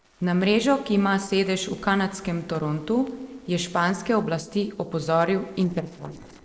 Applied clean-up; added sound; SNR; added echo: neural separator model SepFormer DNS4.